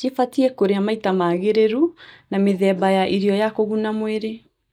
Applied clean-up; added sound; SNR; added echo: neural mask model DeepFilterNet 3.